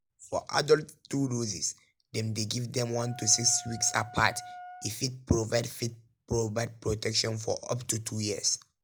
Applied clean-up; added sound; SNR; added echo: none; Wind instrument, woodwind instrument; 17 dB; none.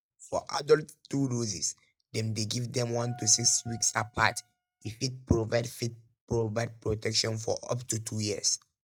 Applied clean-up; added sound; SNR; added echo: neural mask model RNNoise.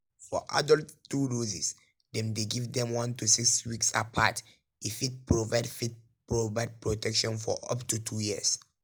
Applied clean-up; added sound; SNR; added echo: none; none; none; none.